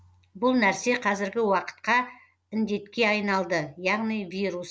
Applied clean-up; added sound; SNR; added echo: none; none; none; none.